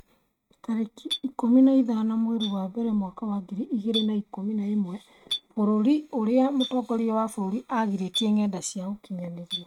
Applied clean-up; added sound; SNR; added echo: neural mask model RNNoise.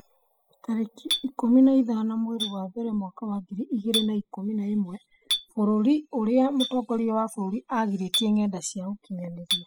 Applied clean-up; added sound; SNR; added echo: classical method spectral subtraction.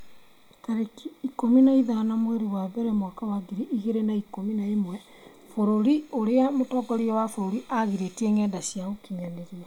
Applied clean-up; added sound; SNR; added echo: none; none; none; none.